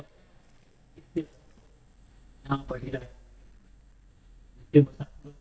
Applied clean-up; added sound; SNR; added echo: neural mask model DeepFilterNet 3.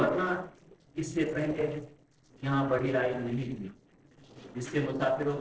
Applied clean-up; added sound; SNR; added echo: neural separator model SepFormer DNS4.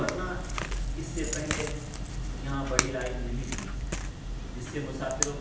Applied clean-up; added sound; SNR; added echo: none; Crack / Crackle; -3 dB; reverberation time 0.9 s.